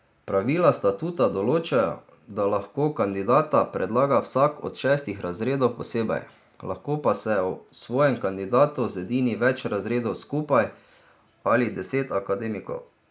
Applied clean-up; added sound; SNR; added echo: none; none; none; none.